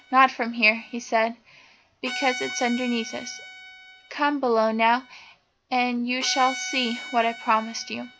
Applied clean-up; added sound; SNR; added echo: none; Bowed string instrument; 13 dB; none.